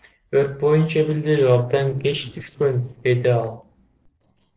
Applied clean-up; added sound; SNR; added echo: neural separator model SepFormer DNS4.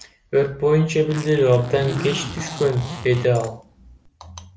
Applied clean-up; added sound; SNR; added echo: none; Zipper (clothing); 12 dB; none.